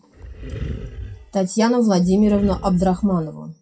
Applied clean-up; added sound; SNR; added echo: classical method WPE with log-MMSE.